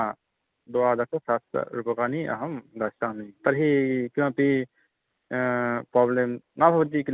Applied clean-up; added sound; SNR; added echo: none; none; none; none.